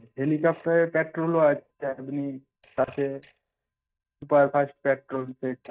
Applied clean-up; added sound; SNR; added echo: neural mask model DeepFilterNet 3.